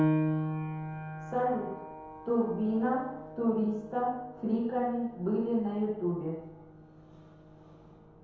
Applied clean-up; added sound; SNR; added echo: none; Piano; 5 dB; reverberation time 0.9 s.